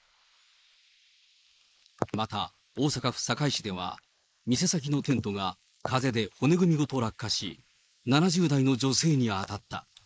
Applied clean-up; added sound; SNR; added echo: neural mask model Resemble Enhance denoiser.